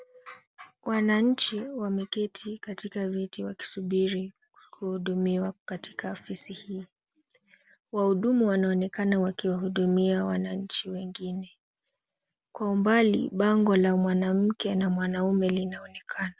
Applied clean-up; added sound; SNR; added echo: none; none; none; none.